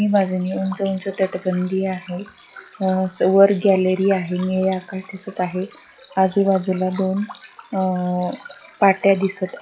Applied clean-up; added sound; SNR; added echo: classical method log-MMSE.